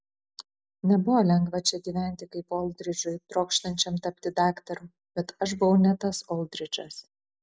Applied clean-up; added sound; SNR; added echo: none; none; none; none.